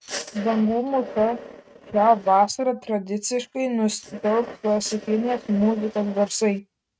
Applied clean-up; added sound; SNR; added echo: neural mask model RNNoise.